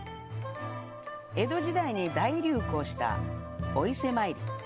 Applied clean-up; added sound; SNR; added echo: none; none; none; none.